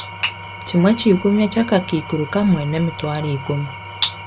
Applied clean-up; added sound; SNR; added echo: none; Engine / Tools; 14 dB; none.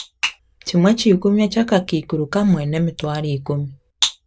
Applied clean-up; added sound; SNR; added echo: none; none; none; none.